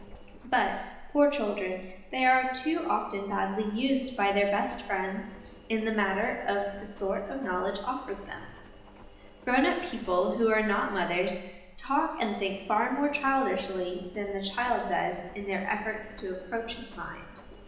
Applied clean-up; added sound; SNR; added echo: none; Engine; 18 dB; reverberation time 1.0 s.